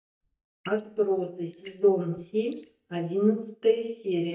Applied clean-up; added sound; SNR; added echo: neural mask model DeepFilterNet 3.